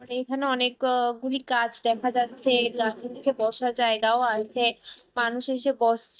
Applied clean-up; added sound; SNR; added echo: neural mask model DeepFilterNet 3.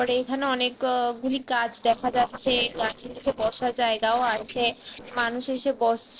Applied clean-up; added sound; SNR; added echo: neural separator model SepFormer DNS4.